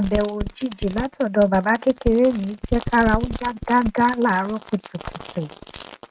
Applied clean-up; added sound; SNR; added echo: neural mask model RNNoise.